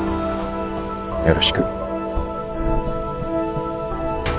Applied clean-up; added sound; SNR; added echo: none; none; none; none.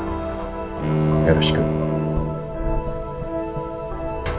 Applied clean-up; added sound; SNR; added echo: none; Bowed string instrument; -1 dB; reverberation time 0.2 s.